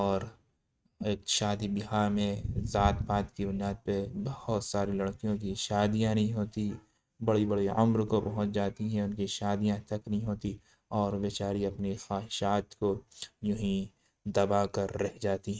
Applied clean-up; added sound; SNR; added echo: neural mask model RNNoise.